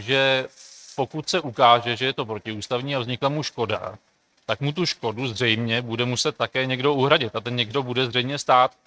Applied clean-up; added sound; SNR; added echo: neural mask model RNNoise.